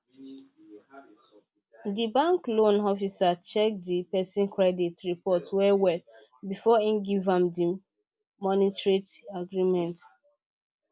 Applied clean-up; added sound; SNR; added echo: none; none; none; none.